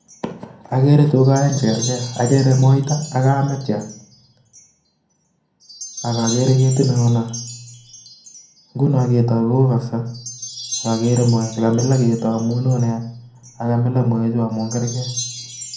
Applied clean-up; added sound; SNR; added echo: none; Wind chime; 16 dB; reverberation time 0.6 s.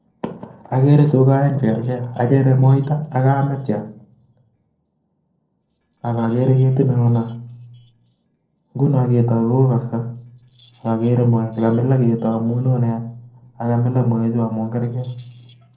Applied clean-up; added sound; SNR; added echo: neural separator model SepFormer DNS4.